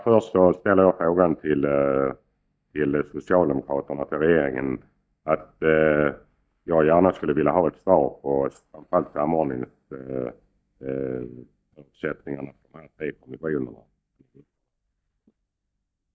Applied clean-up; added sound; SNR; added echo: neural mask model DeepFilterNet 3.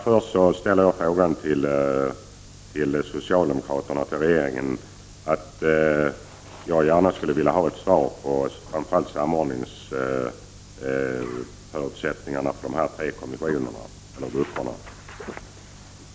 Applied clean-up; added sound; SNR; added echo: none; none; none; none.